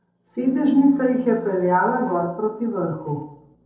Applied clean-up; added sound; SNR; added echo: neural separator model SepFormer DNS4.